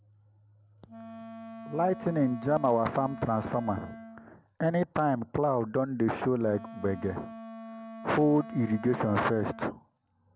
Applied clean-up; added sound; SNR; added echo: none; Wind instrument, woodwind instrument; 15 dB; none.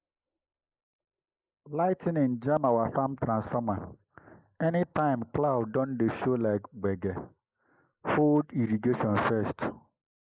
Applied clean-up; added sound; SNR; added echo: neural mask model Resemble Enhance denoiser.